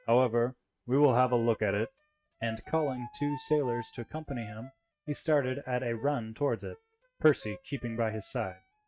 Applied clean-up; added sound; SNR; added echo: neural mask model RNNoise.